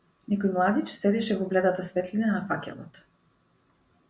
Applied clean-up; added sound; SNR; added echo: none; none; none; none.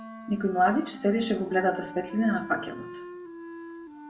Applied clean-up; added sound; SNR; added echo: none; Wind instrument, woodwind instrument; 13 dB; reverberation time 0.5 s.